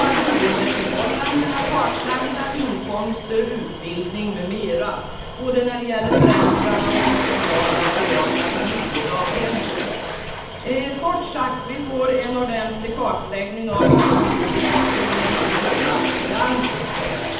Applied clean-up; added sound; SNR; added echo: none; Toilet flush; -2 dB; reverberation time 0.8 s.